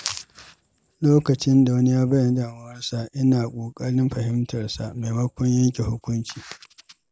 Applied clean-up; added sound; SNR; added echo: none; none; none; none.